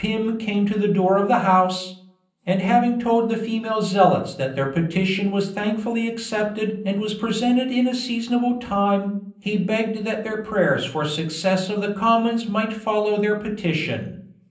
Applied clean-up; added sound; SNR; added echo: none; none; none; reverberation time 0.6 s.